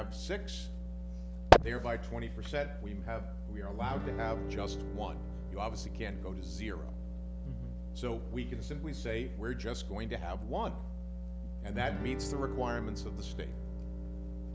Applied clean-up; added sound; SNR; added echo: none; Guitar; 12 dB; none.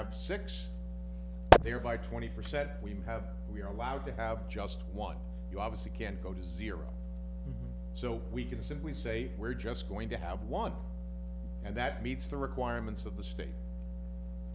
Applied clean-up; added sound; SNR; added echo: none; none; none; none.